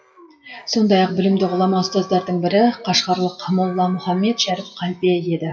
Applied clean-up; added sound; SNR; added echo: classical method WPE with log-MMSE.